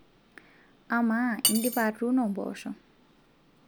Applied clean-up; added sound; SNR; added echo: none; Cutlery, silverware; 5 dB; none.